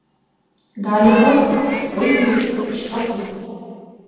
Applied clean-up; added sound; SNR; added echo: neural separator model SepFormer DNS4.